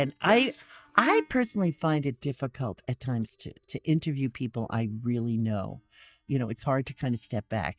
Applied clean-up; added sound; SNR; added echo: neural mask model DeepFilterNet 3.